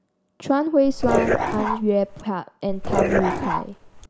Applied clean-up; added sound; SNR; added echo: none; Dog; 0 dB; none.